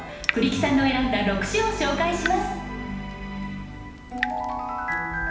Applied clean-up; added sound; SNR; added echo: none; Drip / Water tap, faucet; 11 dB; reverberation time 0.9 s.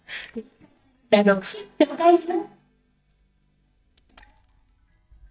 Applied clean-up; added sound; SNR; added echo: neural mask model DeepFilterNet 3.